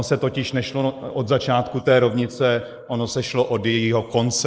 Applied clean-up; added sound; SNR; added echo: neural mask model Resemble Enhance denoiser.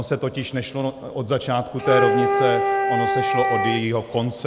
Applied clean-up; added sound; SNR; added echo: none; Wind instrument, woodwind instrument; -2 dB; none.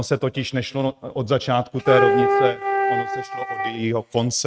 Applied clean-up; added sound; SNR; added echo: neural mask model RNNoise.